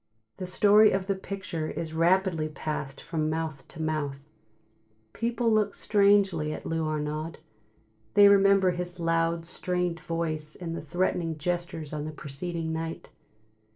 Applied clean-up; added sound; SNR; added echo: neural separator model SepFormer DNS4.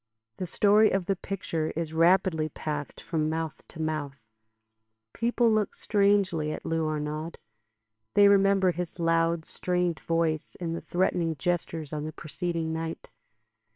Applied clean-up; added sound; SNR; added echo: neural separator model SepFormer WHAMR!.